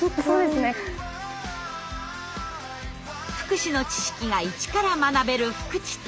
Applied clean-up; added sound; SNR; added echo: none; none; none; none.